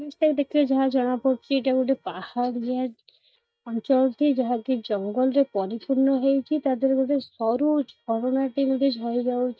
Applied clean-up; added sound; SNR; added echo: neural mask model DeepFilterNet 3.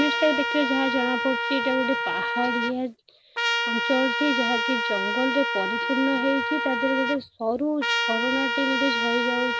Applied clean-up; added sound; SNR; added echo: none; Trumpet; 0 dB; none.